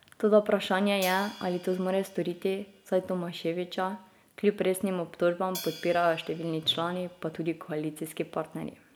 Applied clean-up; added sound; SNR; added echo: none; Hi-hat; 19 dB; none.